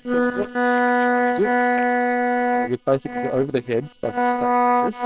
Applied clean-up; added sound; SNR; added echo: neural separator model SepFormer WHAM!.